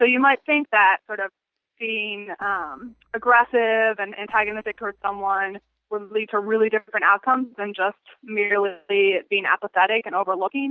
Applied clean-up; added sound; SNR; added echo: neural separator model SepFormer DNS4.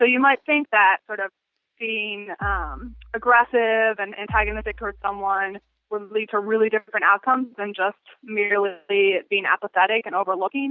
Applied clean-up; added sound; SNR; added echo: none; Bass drum; 15 dB; none.